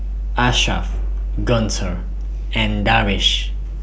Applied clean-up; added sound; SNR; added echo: none; none; none; none.